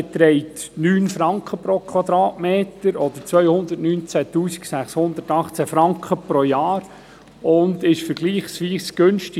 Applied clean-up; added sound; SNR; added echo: none; none; none; none.